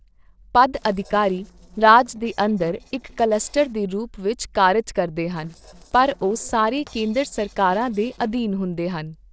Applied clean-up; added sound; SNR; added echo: neural separator model SepFormer DNS4.